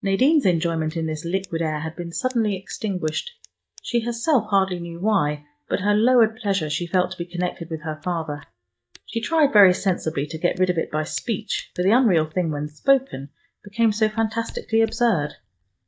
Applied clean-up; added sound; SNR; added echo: neural mask model DeepFilterNet 3.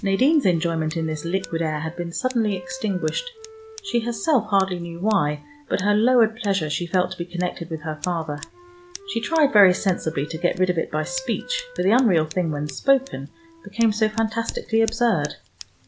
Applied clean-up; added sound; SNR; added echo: none; Wind instrument, woodwind instrument + Scissors; 19 dB; none.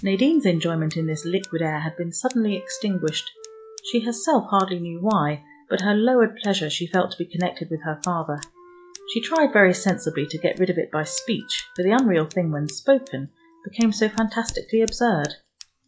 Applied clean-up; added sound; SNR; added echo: classical method log-MMSE.